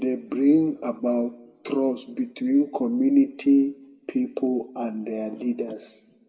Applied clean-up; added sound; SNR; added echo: none; none; none; reverberation time 0.9 s.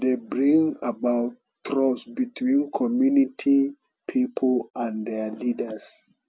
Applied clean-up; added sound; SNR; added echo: none; none; none; none.